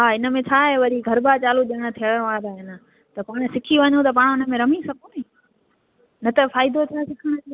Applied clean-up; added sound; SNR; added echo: none; none; none; none.